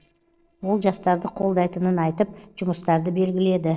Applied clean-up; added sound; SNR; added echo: neural separator model SepFormer DNS4.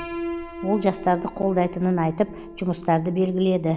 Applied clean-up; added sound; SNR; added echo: none; Piano; 12 dB; none.